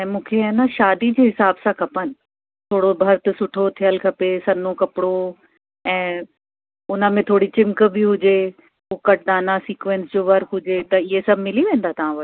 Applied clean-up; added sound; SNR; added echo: none; none; none; none.